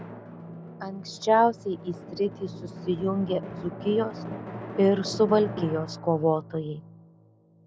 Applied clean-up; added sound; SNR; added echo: none; Drum; 11 dB; none.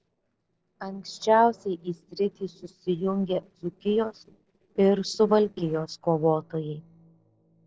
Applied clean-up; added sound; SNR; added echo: neural separator model SepFormer DNS4.